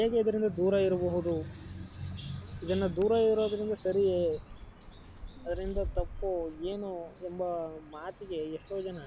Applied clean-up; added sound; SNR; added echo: none; Bird; 13 dB; none.